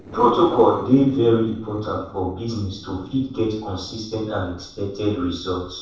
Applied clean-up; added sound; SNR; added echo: neural separator model SepFormer DNS4.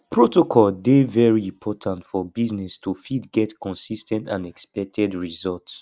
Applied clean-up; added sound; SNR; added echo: none; none; none; none.